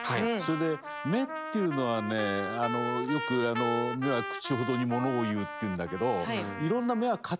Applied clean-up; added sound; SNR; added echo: none; Trumpet; 7 dB; none.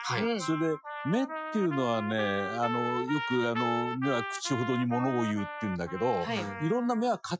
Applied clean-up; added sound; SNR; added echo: classical method Wiener filter.